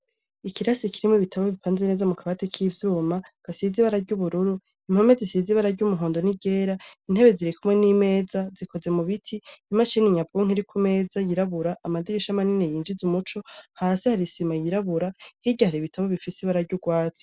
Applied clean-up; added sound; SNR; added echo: none; none; none; none.